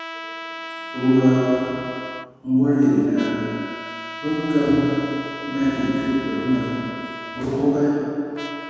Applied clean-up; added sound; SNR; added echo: none; Trumpet; 12 dB; reverberation time 2.1 s.